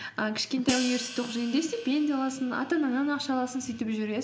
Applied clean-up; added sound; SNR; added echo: none; Hi-hat; 11 dB; none.